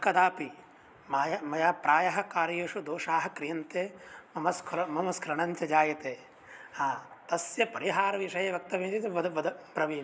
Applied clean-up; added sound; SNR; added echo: none; none; none; none.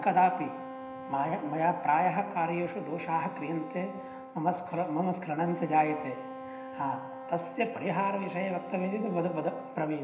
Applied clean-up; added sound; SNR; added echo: none; Wind instrument, woodwind instrument; 12 dB; reverberation time 0.9 s.